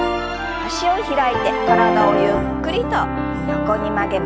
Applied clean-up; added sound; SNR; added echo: none; none; none; none.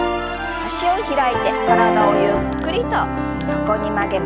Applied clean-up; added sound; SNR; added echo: none; Wind instrument, woodwind instrument + Chink, clink; 19 dB; none.